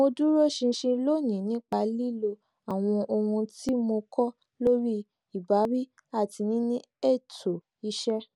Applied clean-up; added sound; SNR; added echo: none; none; none; none.